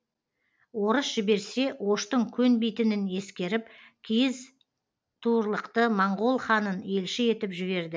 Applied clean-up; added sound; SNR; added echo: none; none; none; none.